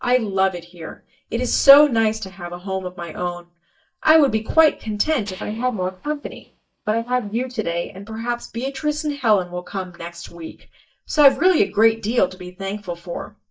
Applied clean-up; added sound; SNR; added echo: neural mask model DeepFilterNet 3.